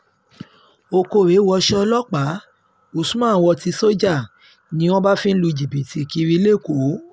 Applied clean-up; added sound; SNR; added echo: none; none; none; none.